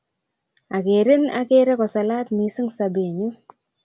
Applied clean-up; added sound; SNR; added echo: none; none; none; none.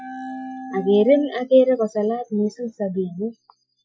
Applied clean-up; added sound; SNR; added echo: classical method Wiener filter.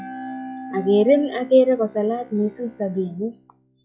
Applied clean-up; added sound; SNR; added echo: classical method log-MMSE.